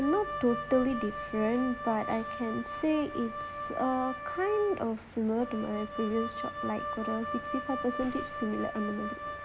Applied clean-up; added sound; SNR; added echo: none; Wind instrument, woodwind instrument; 7 dB; none.